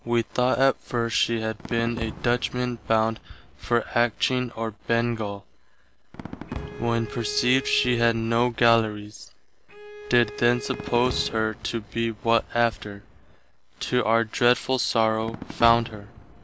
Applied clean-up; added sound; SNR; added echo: none; Bowed string instrument + Fireworks; 15 dB; none.